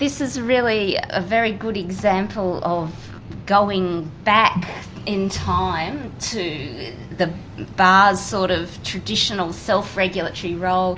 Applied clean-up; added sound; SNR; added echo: none; none; none; none.